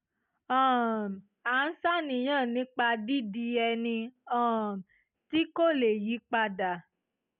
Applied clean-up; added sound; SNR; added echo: none; none; none; none.